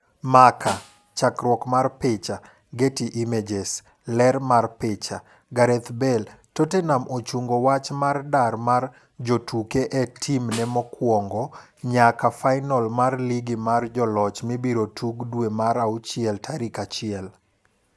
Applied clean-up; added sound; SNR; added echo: none; Snare drum; 16 dB; none.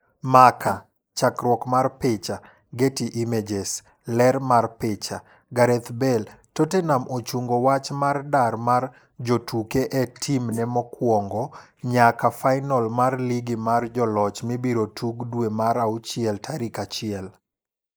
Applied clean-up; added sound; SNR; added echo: neural mask model Resemble Enhance denoiser.